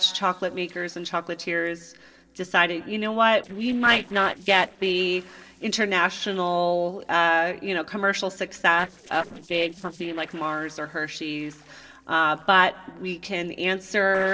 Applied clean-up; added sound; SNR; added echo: neural separator model SepFormer DNS4.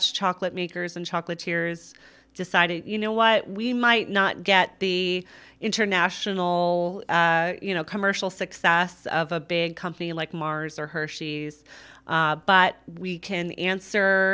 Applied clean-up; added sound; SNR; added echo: none; none; none; none.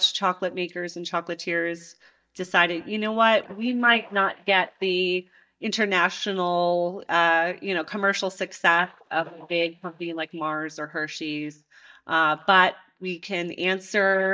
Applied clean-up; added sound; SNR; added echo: neural mask model DeepFilterNet 3.